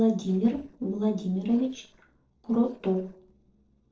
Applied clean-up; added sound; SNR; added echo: neural separator model SepFormer DNS4.